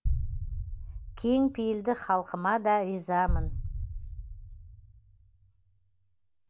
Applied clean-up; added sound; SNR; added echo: none; Boom; 4 dB; none.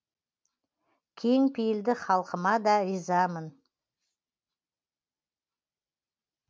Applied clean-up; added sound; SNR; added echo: none; none; none; none.